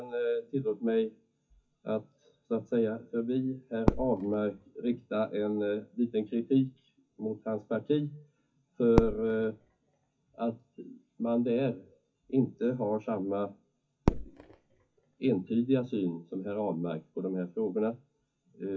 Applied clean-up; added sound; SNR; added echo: classical method WPE with log-MMSE.